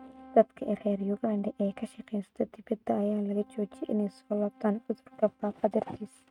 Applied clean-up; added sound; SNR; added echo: neural mask model RNNoise.